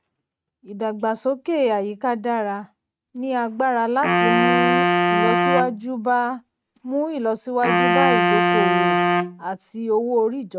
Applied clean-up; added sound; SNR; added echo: neural mask model RNNoise.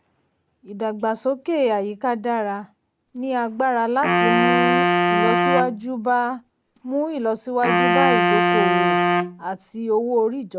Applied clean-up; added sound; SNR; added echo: none; Wind instrument, woodwind instrument; -3 dB; none.